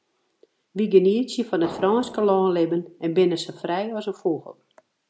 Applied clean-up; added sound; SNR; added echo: none; Fireworks; 15 dB; none.